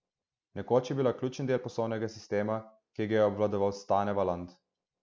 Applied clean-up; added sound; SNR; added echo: none; none; none; none.